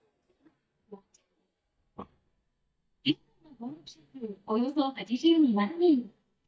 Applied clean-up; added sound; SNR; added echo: neural mask model DeepFilterNet 3.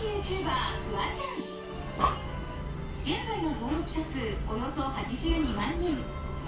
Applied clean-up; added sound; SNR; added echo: none; Breathing; 2 dB; reverberation time 0.3 s.